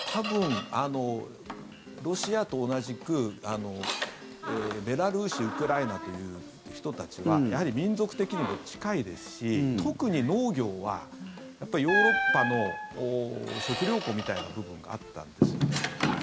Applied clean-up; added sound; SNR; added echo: none; Squeak; 4 dB; none.